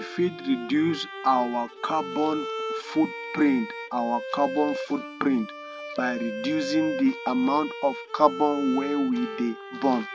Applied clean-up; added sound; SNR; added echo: none; Bowed string instrument; 9 dB; none.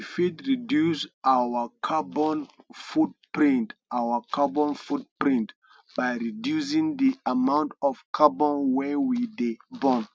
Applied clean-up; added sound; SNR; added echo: none; none; none; none.